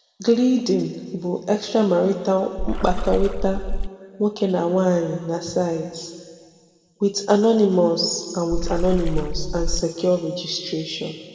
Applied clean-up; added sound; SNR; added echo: none; Water / Splash, splatter; 1 dB; reverberation time 1.9 s.